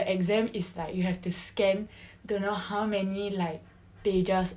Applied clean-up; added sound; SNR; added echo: none; none; none; none.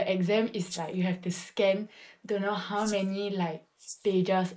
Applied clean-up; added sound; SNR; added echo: neural mask model Resemble Enhance denoiser.